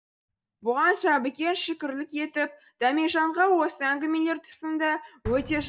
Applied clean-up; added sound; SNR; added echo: neural mask model DeepFilterNet 3.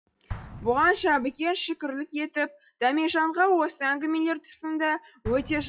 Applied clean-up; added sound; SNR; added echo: classical method WPE with log-MMSE.